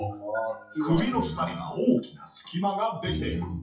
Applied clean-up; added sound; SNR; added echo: classical method WPE with log-MMSE.